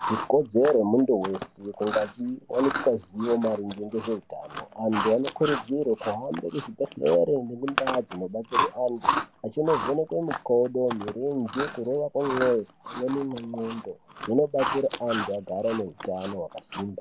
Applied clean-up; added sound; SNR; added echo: none; Chewing, mastication; 8 dB; none.